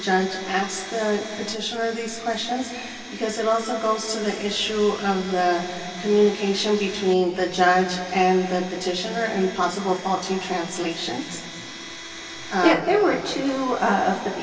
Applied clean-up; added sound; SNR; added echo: none; Domestic sounds, home sounds; 15 dB; reverberation time 2.5 s.